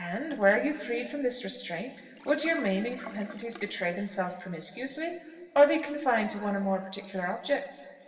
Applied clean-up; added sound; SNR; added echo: none; Sink (filling or washing); 19 dB; reverberation time 2.3 s.